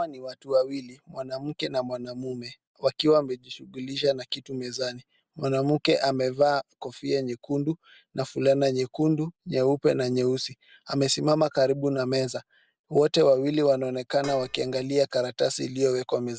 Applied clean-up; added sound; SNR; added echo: none; Dishes, pots, and pans; 16 dB; none.